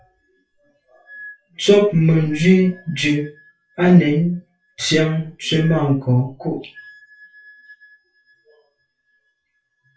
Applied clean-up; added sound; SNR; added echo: classical method WPE with log-MMSE.